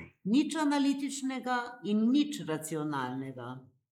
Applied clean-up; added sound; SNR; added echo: neural mask model Resemble Enhance denoiser.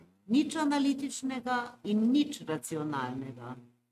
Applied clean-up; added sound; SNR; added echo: neural mask model RNNoise.